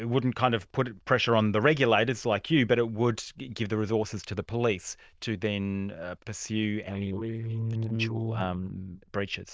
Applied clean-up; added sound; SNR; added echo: neural diffusion model UNIVERSE++.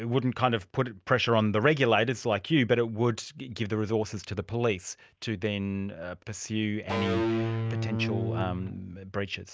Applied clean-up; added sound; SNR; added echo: none; Electric guitar / Bass guitar; 1 dB; none.